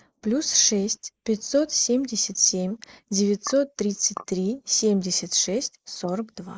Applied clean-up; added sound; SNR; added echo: neural mask model Resemble Enhance denoiser.